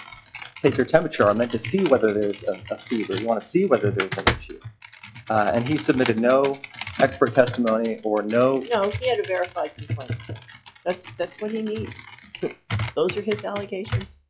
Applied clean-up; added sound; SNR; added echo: classical method log-MMSE.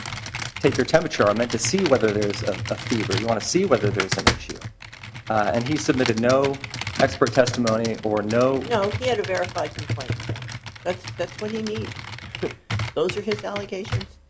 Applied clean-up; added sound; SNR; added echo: none; Computer keyboard; 7 dB; none.